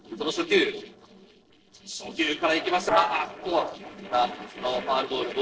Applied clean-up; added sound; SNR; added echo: neural separator model SepFormer DNS4.